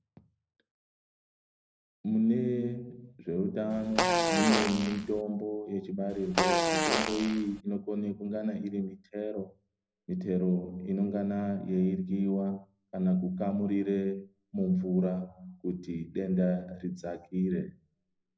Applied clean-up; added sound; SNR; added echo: none; Fart; -2 dB; reverberation time 0.4 s.